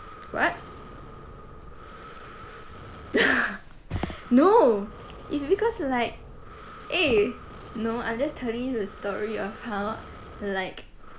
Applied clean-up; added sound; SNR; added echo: none; Breathing; 15 dB; none.